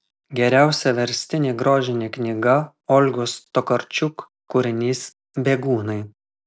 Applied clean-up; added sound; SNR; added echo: none; none; none; none.